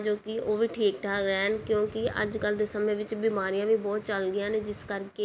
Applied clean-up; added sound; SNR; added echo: none; none; none; none.